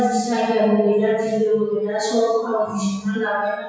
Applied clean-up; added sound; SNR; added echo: classical method WPE with log-MMSE.